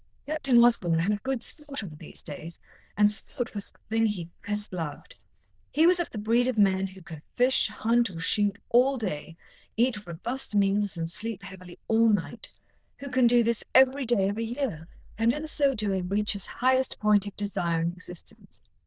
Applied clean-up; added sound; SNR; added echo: neural diffusion model UNIVERSE++.